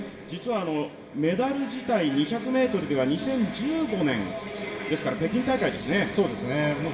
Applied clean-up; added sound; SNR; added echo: none; none; none; reverberation time 0.7 s.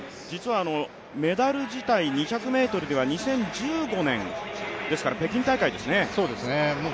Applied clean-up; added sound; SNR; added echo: none; none; none; none.